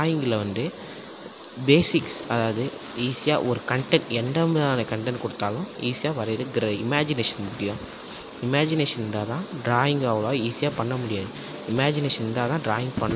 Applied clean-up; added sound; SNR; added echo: none; Crumpling, crinkling; 19 dB; none.